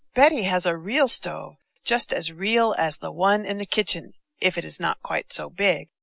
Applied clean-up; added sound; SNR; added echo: none; none; none; none.